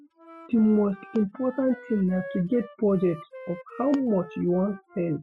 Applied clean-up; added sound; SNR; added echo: classical method spectral subtraction.